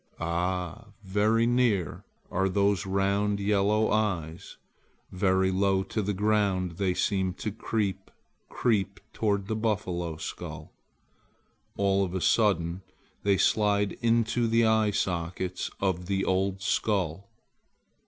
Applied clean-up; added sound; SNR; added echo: none; none; none; none.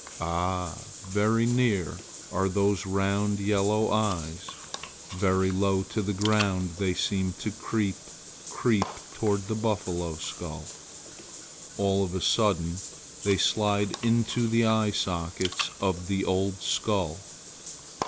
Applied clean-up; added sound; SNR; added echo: none; Bathtub (filling or washing) / Water; 13 dB; none.